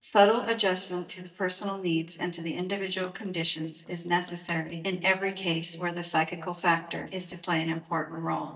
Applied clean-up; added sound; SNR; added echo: neural mask model DeepFilterNet 3.